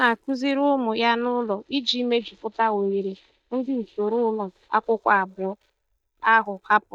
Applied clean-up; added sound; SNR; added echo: neural mask model DeepFilterNet 3.